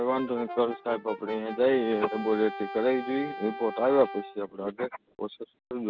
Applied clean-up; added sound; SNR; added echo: none; Brass instrument; 12 dB; none.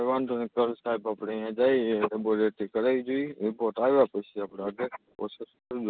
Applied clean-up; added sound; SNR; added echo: none; none; none; none.